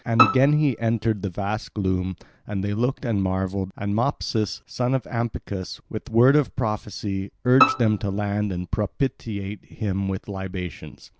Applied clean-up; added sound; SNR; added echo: none; Bowed string instrument; 1 dB; none.